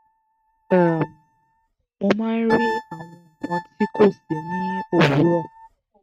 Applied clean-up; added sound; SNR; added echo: neural mask model RNNoise.